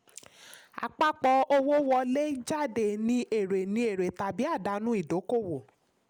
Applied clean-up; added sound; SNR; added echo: none; none; none; none.